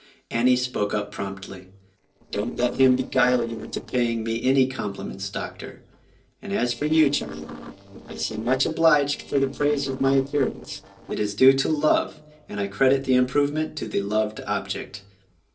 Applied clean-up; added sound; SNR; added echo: neural separator model SepFormer DNS4.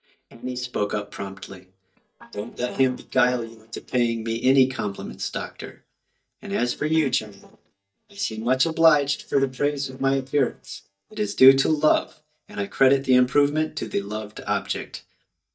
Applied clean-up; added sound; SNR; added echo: neural mask model DeepFilterNet 3.